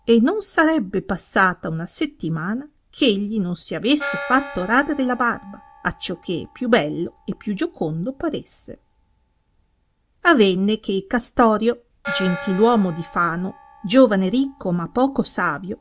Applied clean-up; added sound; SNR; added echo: none; Gong; 17 dB; none.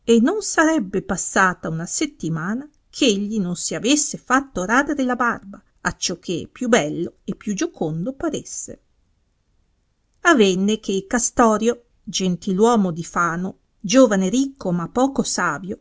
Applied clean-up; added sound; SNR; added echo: none; none; none; none.